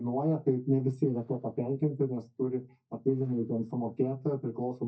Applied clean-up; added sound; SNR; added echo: neural mask model DeepFilterNet 3.